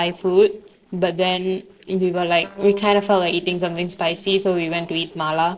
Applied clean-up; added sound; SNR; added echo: neural separator model SepFormer DNS4.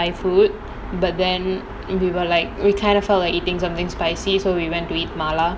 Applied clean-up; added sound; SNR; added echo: none; none; none; none.